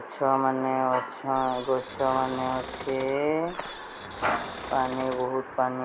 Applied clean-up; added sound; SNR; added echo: none; Cupboard open or close / Door; 13 dB; none.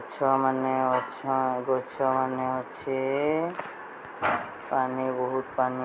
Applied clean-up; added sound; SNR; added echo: none; none; none; none.